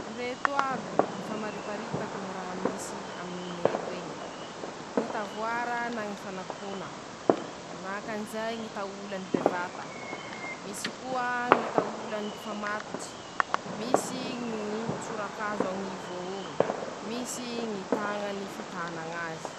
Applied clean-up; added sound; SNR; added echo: none; Fireworks; -3 dB; none.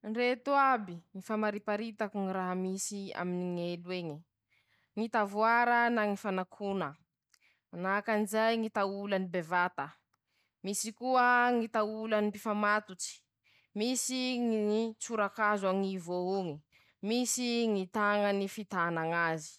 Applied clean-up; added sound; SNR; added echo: none; none; none; none.